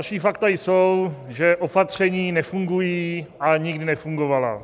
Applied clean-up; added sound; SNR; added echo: none; none; none; none.